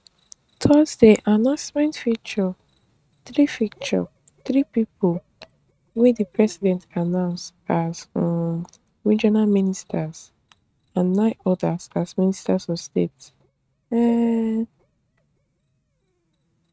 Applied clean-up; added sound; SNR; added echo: neural mask model RNNoise.